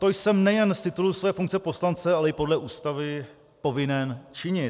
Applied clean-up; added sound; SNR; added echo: none; none; none; none.